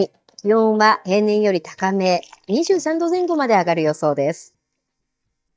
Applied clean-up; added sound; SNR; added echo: neural mask model DeepFilterNet 3.